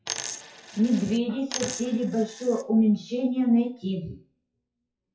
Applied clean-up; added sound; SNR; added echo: classical method WPE with log-MMSE.